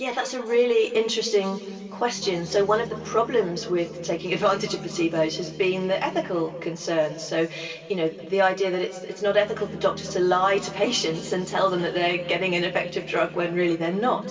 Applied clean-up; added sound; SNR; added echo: none; Bowed string instrument; 18 dB; reverberation time 2.3 s.